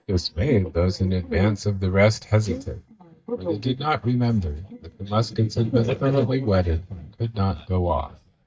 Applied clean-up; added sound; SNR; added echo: neural mask model DeepFilterNet 3.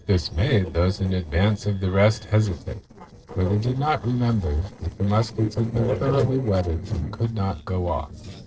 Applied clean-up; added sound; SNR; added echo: neural separator model SepFormer DNS4.